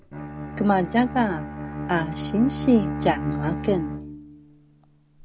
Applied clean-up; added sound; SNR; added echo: none; Bowed string instrument; 6 dB; none.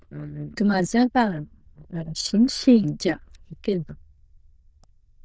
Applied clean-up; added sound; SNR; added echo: neural diffusion model UNIVERSE++.